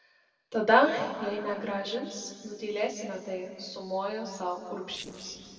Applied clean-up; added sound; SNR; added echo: neural separator model SepFormer DNS4.